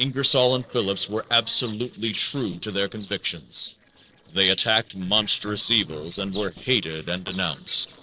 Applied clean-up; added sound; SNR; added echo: neural separator model SepFormer DNS4.